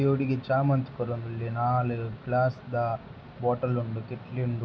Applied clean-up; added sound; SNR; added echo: none; none; none; none.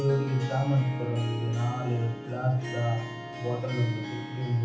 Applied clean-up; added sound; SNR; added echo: none; Harp; 11 dB; reverberation time 0.6 s.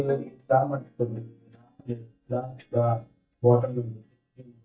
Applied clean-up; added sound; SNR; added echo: neural mask model DeepFilterNet 3.